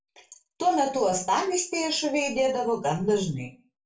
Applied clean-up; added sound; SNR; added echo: none; none; none; reverberation time 0.3 s.